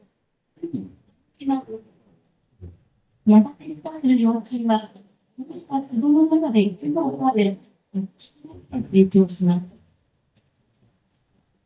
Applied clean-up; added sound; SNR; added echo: neural mask model DeepFilterNet 3.